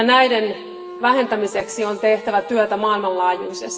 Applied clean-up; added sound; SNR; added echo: none; Wind instrument, woodwind instrument; 17 dB; reverberation time 3.0 s.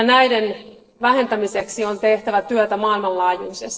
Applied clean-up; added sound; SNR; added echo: neural separator model SepFormer DNS4.